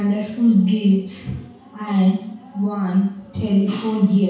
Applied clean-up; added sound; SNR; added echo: none; none; none; reverberation time 0.6 s.